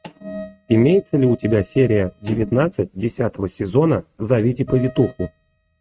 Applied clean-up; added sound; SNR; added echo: neural mask model RNNoise.